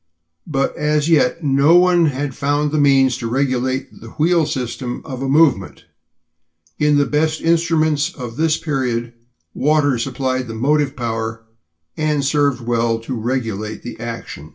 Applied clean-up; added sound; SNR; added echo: none; none; none; reverberation time 0.2 s.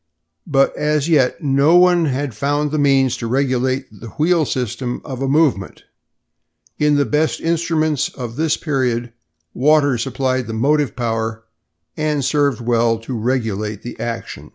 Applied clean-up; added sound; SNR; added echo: none; none; none; none.